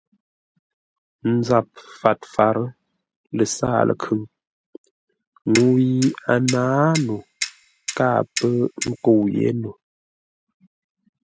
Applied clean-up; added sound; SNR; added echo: none; Clock; 10 dB; none.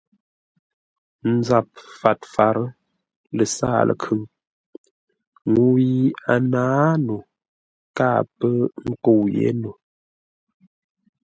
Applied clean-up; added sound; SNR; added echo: none; none; none; none.